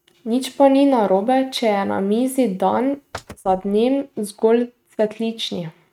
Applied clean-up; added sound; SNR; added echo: neural mask model RNNoise.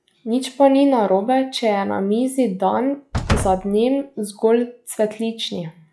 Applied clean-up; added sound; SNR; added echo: classical method log-MMSE.